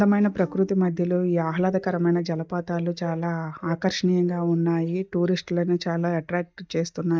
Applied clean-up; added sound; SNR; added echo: neural mask model DeepFilterNet 3.